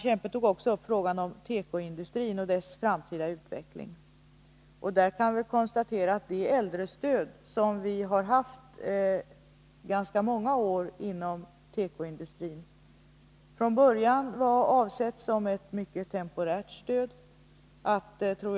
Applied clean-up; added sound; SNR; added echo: none; none; none; none.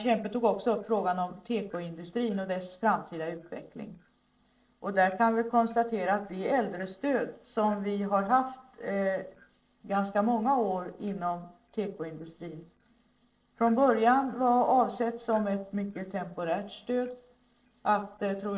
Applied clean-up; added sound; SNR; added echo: neural separator model SepFormer DNS4.